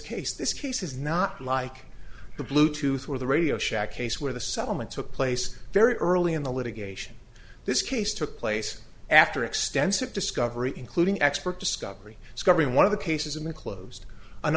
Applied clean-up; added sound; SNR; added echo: none; none; none; none.